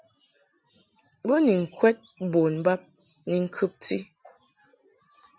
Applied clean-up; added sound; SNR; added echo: none; none; none; none.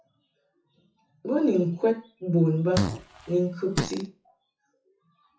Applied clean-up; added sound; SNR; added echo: classical method WPE with log-MMSE.